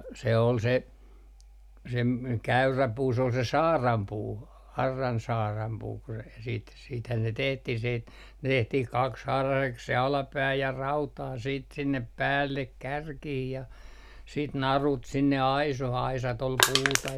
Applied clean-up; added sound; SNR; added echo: none; Crushing; -3 dB; none.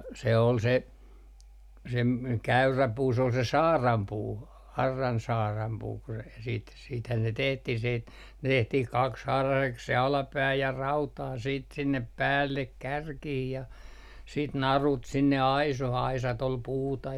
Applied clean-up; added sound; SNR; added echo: none; none; none; none.